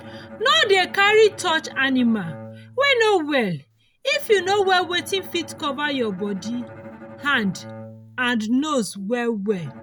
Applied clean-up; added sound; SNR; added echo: none; Bowed string instrument; 19 dB; none.